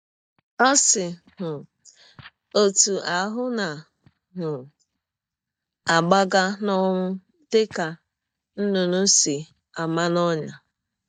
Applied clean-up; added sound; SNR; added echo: neural mask model DeepFilterNet 3.